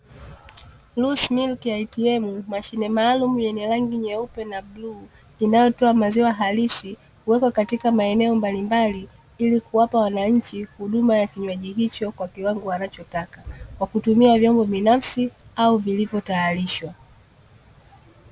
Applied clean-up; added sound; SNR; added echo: none; none; none; none.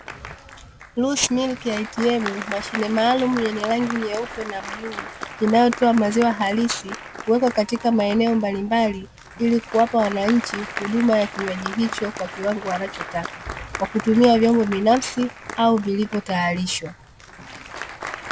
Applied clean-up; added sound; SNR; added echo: none; Applause; 12 dB; none.